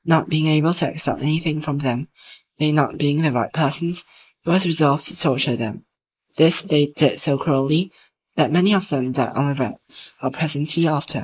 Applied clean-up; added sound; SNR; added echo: neural mask model Resemble Enhance denoiser.